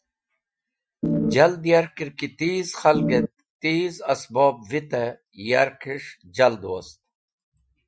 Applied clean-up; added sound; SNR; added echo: classical method Wiener filter.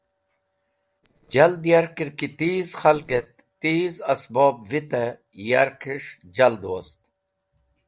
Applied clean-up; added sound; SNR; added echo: neural separator model SepFormer DNS4.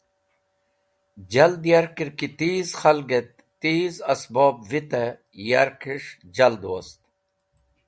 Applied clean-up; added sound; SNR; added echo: none; none; none; none.